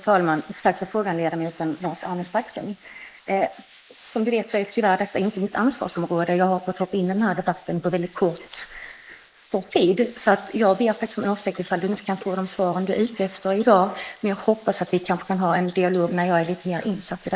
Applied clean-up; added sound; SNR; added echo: neural mask model Resemble Enhance denoiser.